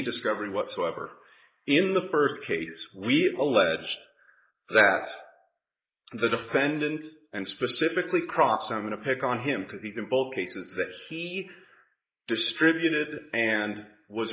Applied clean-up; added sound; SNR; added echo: neural mask model Resemble Enhance denoiser.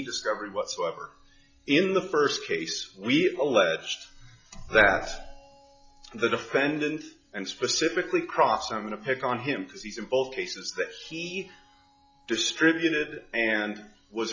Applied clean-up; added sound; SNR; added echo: classical method log-MMSE.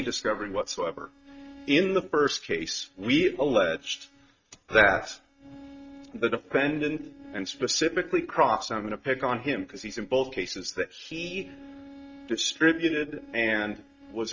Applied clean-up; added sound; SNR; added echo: neural mask model RNNoise.